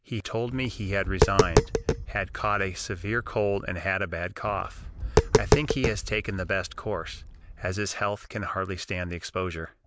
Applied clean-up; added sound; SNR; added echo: none; Tap; -2 dB; none.